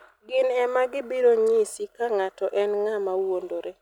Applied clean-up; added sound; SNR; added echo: none; none; none; none.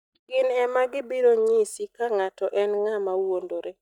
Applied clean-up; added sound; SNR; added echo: neural mask model DeepFilterNet 3.